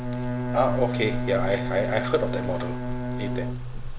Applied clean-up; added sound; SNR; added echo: none; Crackle + Bowed string instrument; 0 dB; none.